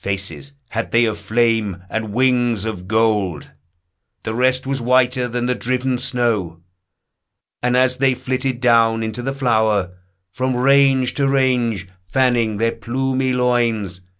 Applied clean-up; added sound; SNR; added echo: none; none; none; none.